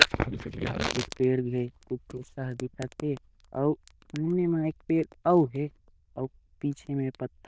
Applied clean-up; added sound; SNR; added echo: neural diffusion model UNIVERSE++.